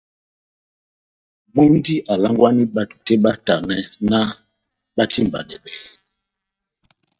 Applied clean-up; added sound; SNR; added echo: neural mask model DeepFilterNet 3.